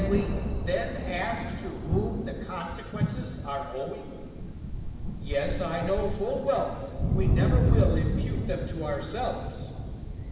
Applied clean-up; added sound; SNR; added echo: none; Thunder; -3 dB; reverberation time 1.7 s.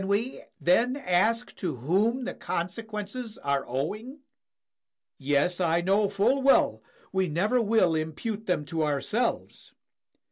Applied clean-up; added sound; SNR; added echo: none; none; none; none.